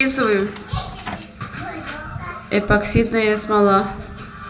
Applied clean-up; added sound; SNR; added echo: none; Door; 17 dB; reverberation time 1.4 s.